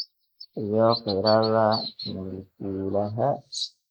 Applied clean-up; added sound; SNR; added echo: neural mask model Resemble Enhance denoiser.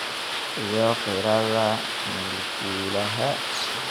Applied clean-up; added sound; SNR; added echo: none; none; none; none.